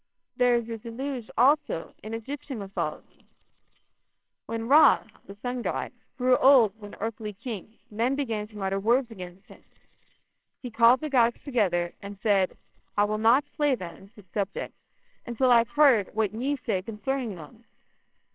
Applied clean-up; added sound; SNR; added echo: neural separator model SepFormer WHAMR!.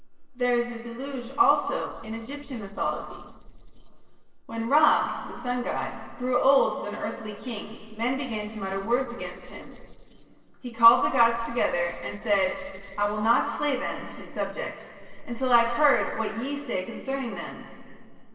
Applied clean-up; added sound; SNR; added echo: neural separator model SepFormer DNS4.